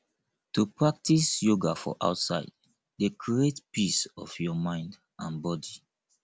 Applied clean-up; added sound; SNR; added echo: none; none; none; none.